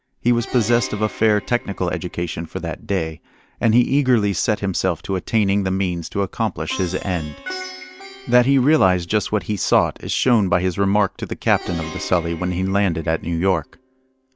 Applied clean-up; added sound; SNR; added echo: none; Plucked string instrument; 18 dB; none.